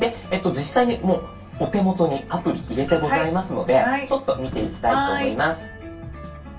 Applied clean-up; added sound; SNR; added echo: none; Sliding door; 20 dB; reverberation time 0.2 s.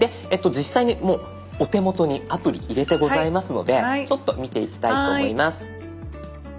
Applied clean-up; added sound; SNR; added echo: none; none; none; none.